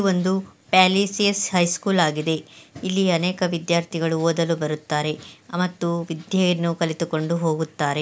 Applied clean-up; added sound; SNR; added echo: none; none; none; none.